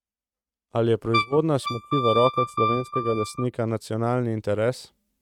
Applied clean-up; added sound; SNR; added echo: neural mask model RNNoise.